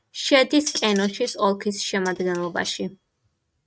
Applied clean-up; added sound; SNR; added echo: neural mask model RNNoise.